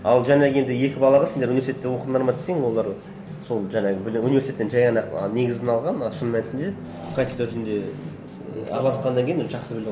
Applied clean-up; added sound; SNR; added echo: none; Engine / Mechanisms; 17 dB; none.